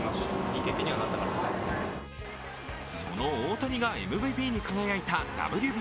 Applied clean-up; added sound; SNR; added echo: none; Trumpet + Aircraft; 20 dB; none.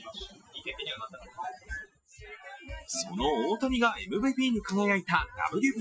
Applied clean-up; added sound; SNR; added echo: classical method Wiener filter.